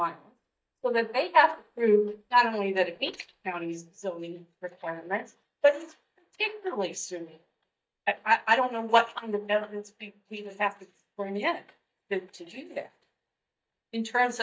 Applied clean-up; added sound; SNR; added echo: neural mask model DeepFilterNet 3.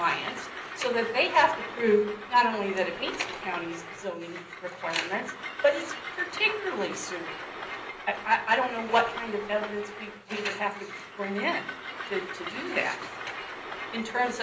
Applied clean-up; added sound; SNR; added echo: none; Train; 10 dB; reverberation time 0.5 s.